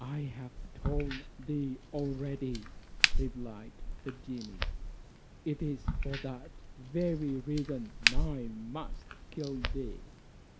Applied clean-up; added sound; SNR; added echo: none; Crack; -2 dB; none.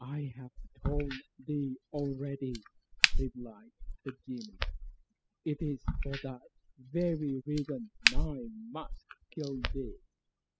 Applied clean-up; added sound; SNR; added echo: classical method spectral subtraction.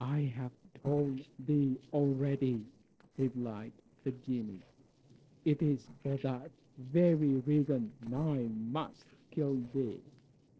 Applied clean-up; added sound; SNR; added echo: neural separator model SepFormer DNS4.